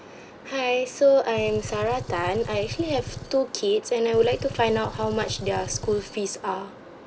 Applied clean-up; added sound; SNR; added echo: none; Gunshot, gunfire; 12 dB; none.